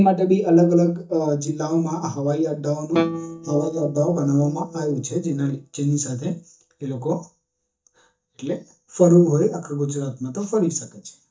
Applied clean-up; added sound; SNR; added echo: neural mask model DeepFilterNet 3.